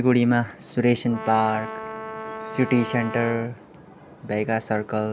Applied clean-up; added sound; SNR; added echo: none; Brass instrument; 11 dB; none.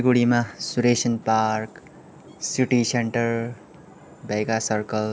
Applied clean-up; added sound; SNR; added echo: none; none; none; none.